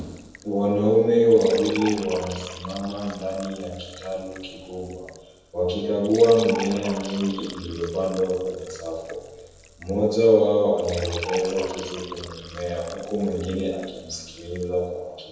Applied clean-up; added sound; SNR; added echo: none; Fill (with liquid) / Trickle, dribble; 16 dB; reverberation time 1.1 s.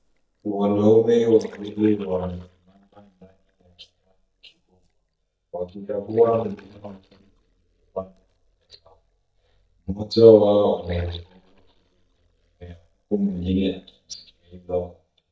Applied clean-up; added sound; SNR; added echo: neural mask model DeepFilterNet 3.